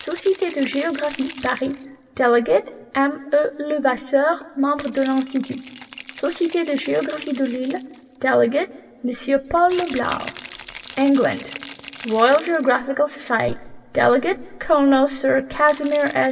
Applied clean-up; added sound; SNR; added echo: none; Rattle (instrument); 18 dB; reverberation time 1.6 s.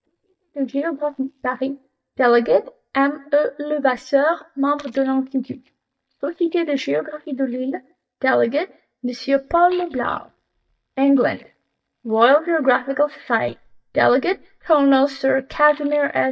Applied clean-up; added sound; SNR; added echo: neural mask model DeepFilterNet 3.